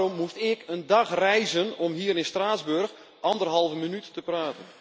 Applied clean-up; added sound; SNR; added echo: none; none; none; none.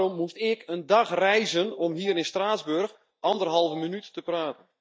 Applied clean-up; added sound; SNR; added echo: neural mask model DeepFilterNet 3.